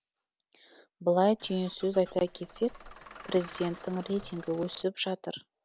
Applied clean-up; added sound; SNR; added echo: none; Engine starting / Bus; 20 dB; none.